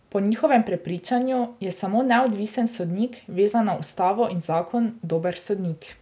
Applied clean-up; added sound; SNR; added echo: none; none; none; none.